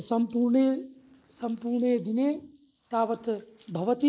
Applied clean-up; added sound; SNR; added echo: neural mask model Resemble Enhance denoiser.